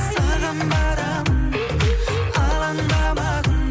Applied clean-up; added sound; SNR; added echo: none; none; none; none.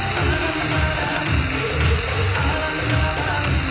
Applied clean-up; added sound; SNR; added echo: none; Frying (food); 3 dB; reverberation time 0.9 s.